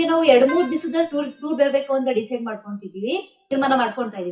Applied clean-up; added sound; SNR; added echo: classical method WPE with log-MMSE.